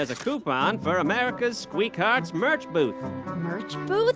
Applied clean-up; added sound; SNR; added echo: none; none; none; none.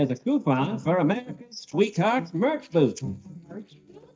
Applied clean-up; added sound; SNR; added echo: neural mask model DeepFilterNet 3.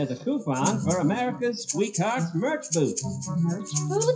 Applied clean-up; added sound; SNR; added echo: classical method WPE with log-MMSE.